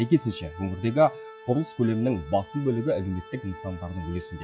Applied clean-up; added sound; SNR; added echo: classical method log-MMSE.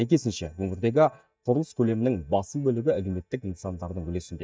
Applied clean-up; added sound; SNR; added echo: neural mask model DeepFilterNet 3.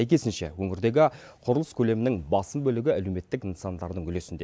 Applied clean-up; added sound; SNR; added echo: none; none; none; none.